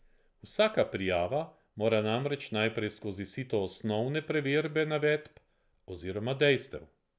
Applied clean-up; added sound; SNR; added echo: none; none; none; none.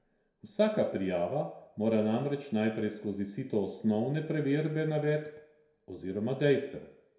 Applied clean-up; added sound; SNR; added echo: none; none; none; reverberation time 0.6 s.